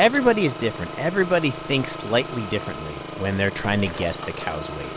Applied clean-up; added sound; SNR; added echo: none; Engine; 10 dB; none.